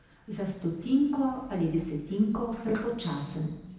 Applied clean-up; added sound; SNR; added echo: none; Sliding door; 20 dB; reverberation time 0.9 s.